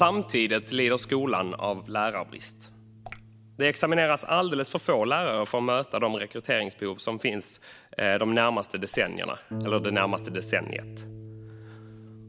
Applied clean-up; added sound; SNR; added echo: none; Drip / Water + Harp; 16 dB; none.